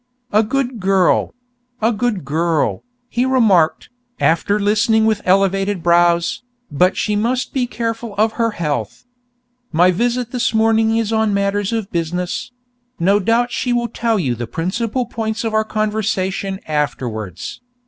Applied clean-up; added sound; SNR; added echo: none; none; none; none.